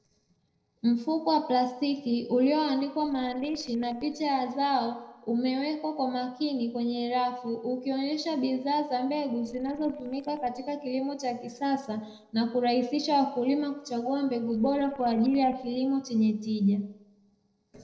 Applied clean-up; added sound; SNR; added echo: neural separator model SepFormer DNS4.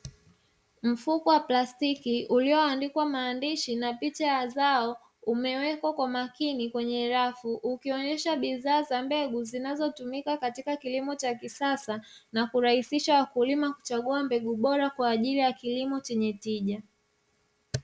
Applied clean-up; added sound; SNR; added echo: none; none; none; none.